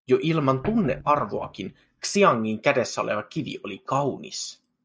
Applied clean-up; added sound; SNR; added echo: neural mask model DeepFilterNet 3.